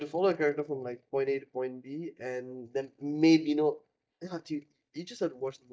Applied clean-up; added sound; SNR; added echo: neural mask model DeepFilterNet 3.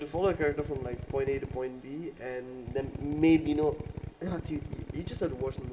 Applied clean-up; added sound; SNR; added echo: none; Drill; 8 dB; reverberation time 0.8 s.